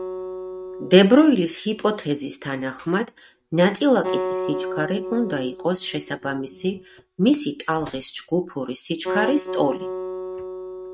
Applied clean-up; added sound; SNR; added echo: neural mask model RNNoise.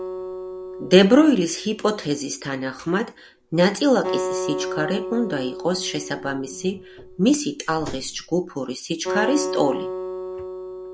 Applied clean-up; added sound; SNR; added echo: none; Acoustic guitar; 9 dB; none.